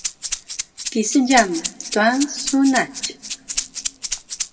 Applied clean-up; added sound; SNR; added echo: none; Rattle (instrument); 7 dB; reverberation time 1.9 s.